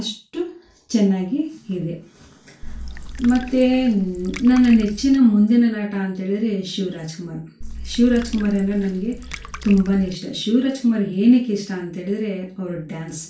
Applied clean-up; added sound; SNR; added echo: none; Water / Liquid; 13 dB; reverberation time 0.3 s.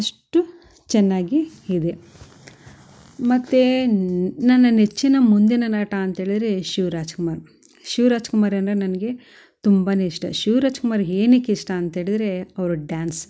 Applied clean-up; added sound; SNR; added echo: none; none; none; none.